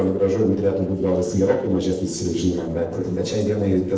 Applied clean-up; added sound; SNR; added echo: neural separator model SepFormer DNS4.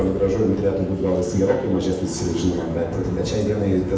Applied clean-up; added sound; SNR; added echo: none; Bird vocalization, bird call, bird song; 19 dB; reverberation time 0.8 s.